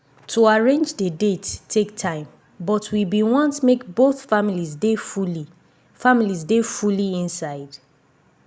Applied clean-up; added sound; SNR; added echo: none; none; none; none.